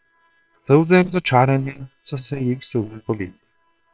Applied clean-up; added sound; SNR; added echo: neural separator model SepFormer WHAM!.